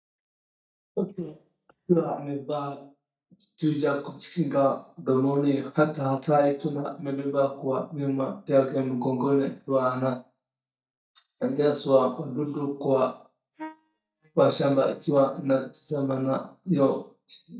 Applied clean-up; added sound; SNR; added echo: neural mask model DeepFilterNet 3.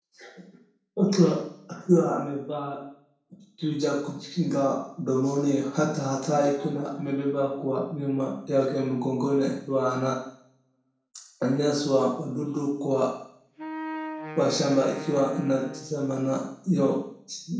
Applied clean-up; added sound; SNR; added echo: none; Wind instrument, woodwind instrument; 11 dB; reverberation time 0.7 s.